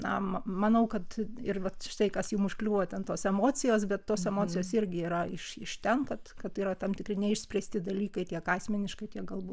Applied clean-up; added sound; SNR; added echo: none; none; none; none.